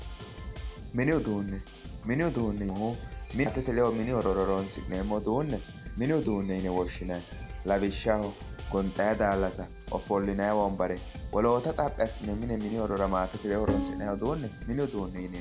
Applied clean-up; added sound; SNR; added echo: none; Bowed string instrument + Drum kit; 9 dB; none.